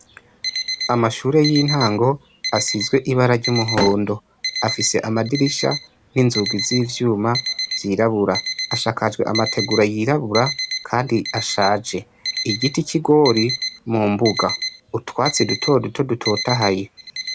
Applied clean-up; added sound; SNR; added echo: none; Alarm + Slam; 8 dB; none.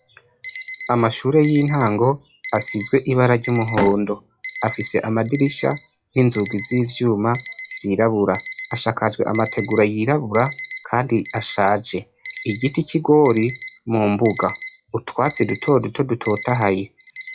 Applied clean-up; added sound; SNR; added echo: classical method log-MMSE.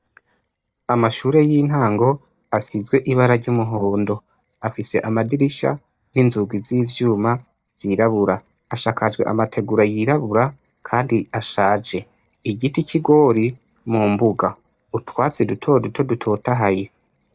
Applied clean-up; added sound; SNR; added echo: neural mask model DeepFilterNet 3.